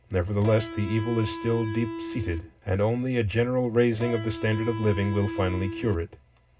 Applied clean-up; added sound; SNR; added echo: none; Electric guitar; 9 dB; reverberation time 0.2 s.